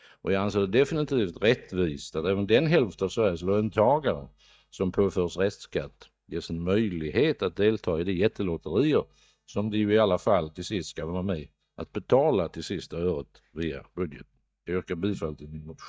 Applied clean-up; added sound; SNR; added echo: neural mask model DeepFilterNet 3.